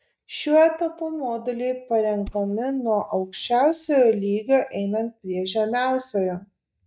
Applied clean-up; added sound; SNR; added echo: neural mask model DeepFilterNet 3.